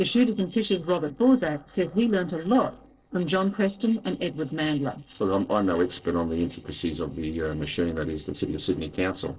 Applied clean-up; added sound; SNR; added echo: neural separator model SepFormer DNS4.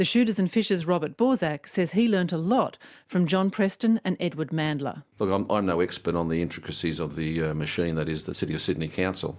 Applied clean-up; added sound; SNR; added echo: none; none; none; none.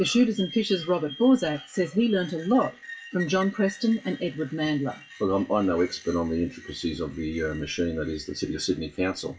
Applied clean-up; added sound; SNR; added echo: classical method WPE with log-MMSE.